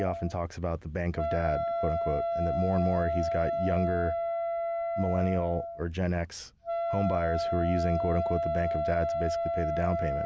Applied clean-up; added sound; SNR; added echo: none; Wind instrument, woodwind instrument; 0 dB; none.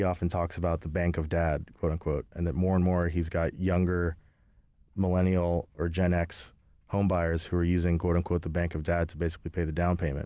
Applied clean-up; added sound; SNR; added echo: none; none; none; none.